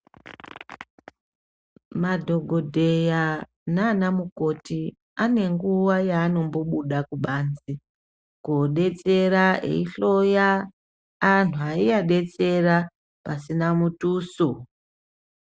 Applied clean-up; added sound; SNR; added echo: none; none; none; none.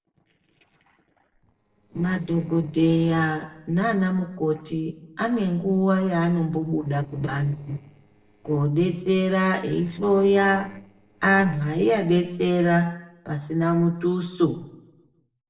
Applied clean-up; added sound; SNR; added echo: neural separator model SepFormer DNS4.